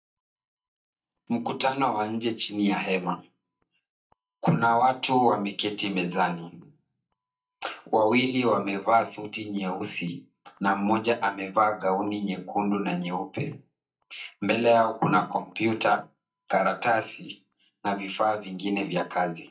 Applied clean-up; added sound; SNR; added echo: neural mask model DeepFilterNet 3.